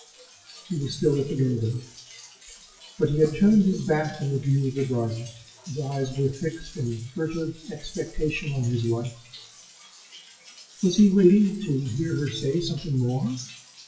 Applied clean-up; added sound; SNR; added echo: classical method WPE with log-MMSE.